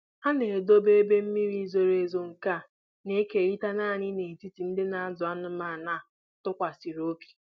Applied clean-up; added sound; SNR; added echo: none; none; none; none.